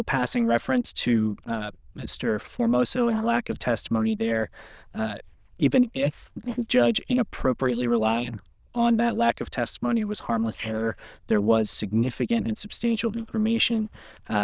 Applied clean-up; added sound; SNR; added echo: neural diffusion model UNIVERSE++.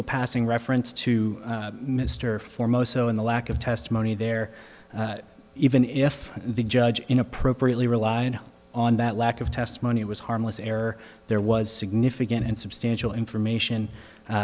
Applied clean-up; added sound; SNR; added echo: none; none; none; none.